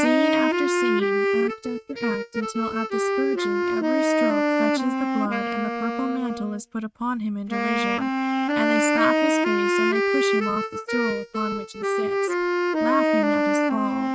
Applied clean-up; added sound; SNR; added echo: neural mask model RNNoise.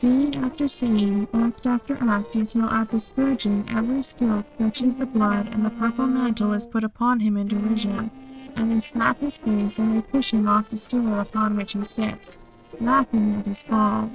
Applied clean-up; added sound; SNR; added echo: neural separator model SepFormer DNS4.